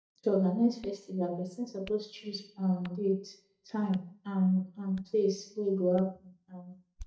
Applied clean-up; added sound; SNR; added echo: neural mask model DeepFilterNet 3.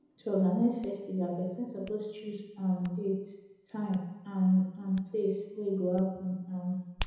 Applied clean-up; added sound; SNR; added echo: none; Hands; 16 dB; reverberation time 1.0 s.